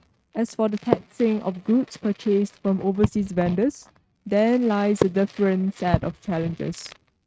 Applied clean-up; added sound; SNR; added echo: neural mask model RNNoise.